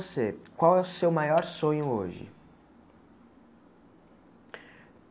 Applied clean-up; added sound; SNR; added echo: none; none; none; none.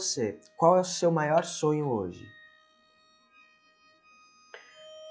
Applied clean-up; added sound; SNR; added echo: classical method log-MMSE.